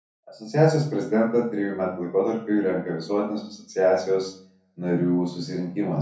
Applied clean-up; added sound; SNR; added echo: none; none; none; reverberation time 0.6 s.